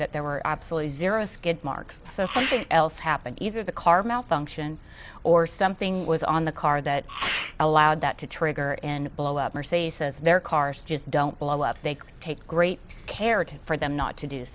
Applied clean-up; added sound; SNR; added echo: none; Sneeze; 10 dB; none.